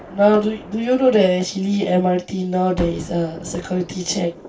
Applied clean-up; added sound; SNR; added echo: none; Gunshot, gunfire; 18 dB; reverberation time 0.2 s.